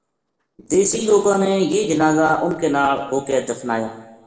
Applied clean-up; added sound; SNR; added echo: neural separator model SepFormer DNS4.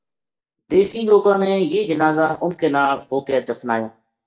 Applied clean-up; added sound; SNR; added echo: neural mask model DeepFilterNet 3.